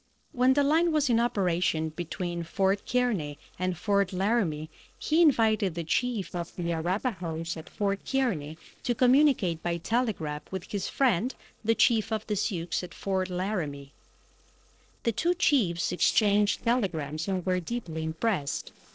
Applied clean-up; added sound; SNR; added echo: neural separator model SepFormer DNS4.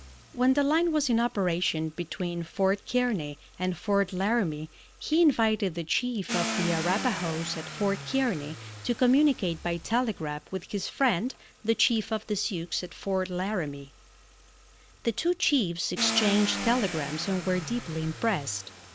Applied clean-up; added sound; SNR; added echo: none; Car; 12 dB; none.